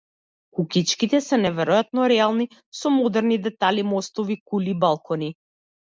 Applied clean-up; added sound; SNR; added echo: none; none; none; none.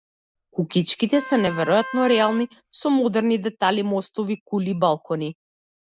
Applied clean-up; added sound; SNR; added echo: none; Wind instrument, woodwind instrument; 13 dB; none.